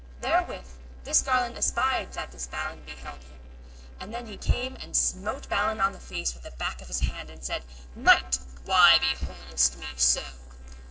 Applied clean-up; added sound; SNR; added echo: neural separator model SepFormer DNS4.